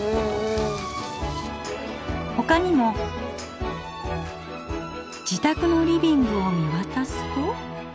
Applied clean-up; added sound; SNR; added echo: none; none; none; none.